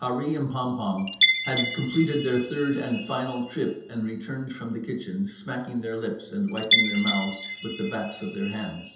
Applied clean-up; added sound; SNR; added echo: none; Chime; -3 dB; reverberation time 0.8 s.